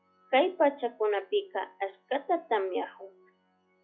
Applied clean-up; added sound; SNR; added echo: classical method log-MMSE.